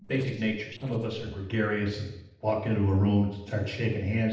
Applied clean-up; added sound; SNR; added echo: neural separator model SepFormer DNS4.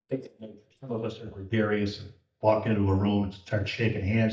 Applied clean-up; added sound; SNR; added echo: neural mask model DeepFilterNet 3.